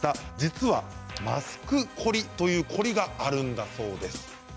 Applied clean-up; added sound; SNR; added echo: none; Trumpet + Hi-hat; 19 dB; none.